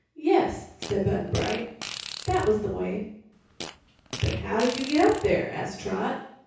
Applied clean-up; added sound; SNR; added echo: none; Fart; 13 dB; reverberation time 0.6 s.